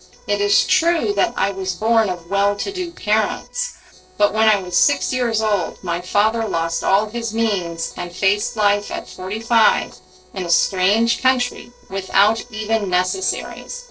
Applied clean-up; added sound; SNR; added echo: neural separator model SepFormer DNS4.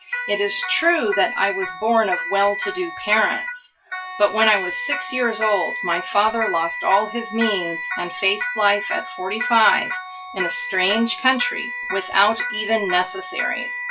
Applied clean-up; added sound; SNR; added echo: classical method WPE with log-MMSE.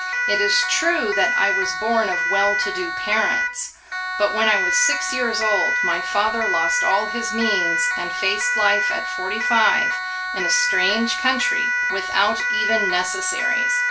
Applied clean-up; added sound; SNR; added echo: none; Siren; -1 dB; reverberation time 0.3 s.